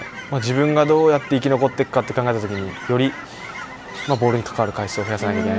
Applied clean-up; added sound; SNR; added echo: none; Chirp, tweet / Fowl; 15 dB; none.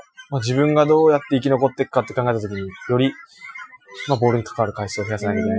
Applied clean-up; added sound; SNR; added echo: classical method Wiener filter.